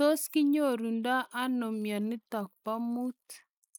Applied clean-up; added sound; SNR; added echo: neural mask model Resemble Enhance denoiser.